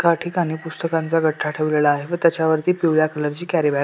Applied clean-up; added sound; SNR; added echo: none; none; none; none.